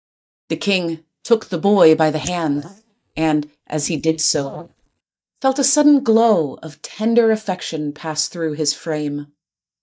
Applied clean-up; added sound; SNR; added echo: neural mask model DeepFilterNet 3.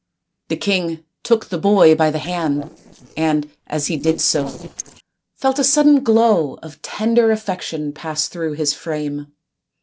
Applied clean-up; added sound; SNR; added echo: neural separator model SepFormer DNS4.